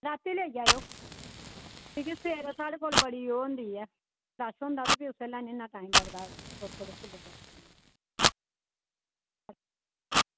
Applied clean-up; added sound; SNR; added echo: none; Fire; -4 dB; none.